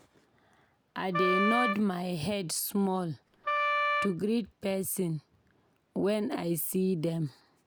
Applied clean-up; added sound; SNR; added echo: none; Wind instrument, woodwind instrument; -1 dB; none.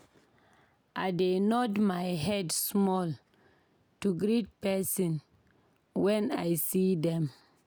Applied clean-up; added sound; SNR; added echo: none; none; none; none.